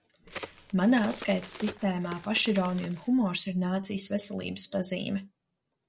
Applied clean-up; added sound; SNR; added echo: none; Crack; 15 dB; none.